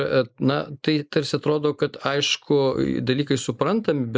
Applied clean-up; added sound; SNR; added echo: neural mask model Resemble Enhance denoiser.